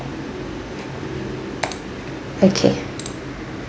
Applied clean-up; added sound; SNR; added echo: none; none; none; none.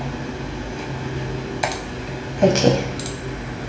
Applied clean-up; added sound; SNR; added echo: none; none; none; reverberation time 0.9 s.